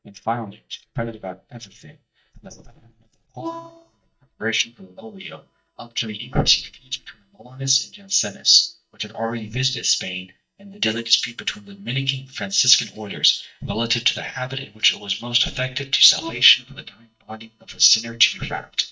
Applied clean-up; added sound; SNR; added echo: neural mask model DeepFilterNet 3.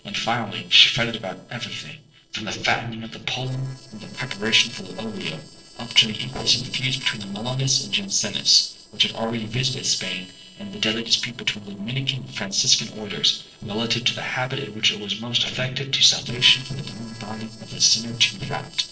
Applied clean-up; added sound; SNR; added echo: neural separator model SepFormer DNS4.